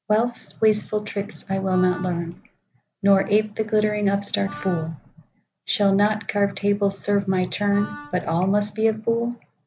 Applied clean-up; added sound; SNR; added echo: none; Wind instrument, woodwind instrument; 17 dB; none.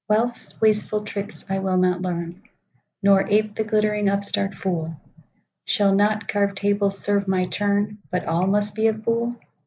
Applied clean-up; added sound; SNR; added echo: neural mask model Resemble Enhance denoiser.